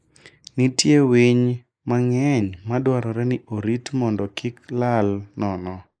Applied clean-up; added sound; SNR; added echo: neural mask model Resemble Enhance denoiser.